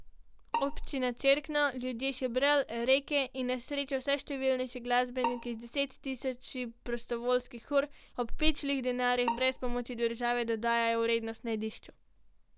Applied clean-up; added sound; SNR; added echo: none; Bowed string instrument; 12 dB; none.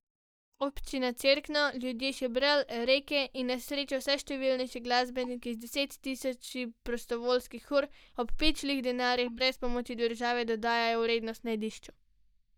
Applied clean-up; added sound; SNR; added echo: neural mask model DeepFilterNet 3.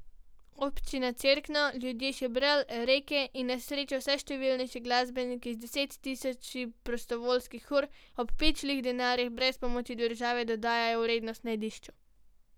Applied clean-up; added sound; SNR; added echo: none; none; none; none.